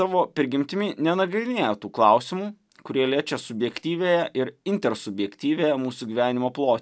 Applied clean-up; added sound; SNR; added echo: none; none; none; none.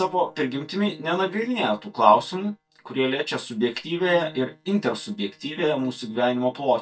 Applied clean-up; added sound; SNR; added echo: neural mask model DeepFilterNet 3.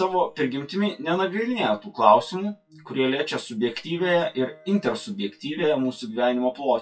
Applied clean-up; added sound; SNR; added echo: classical method WPE with log-MMSE.